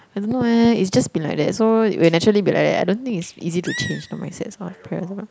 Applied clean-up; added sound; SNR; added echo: none; Animal; 15 dB; none.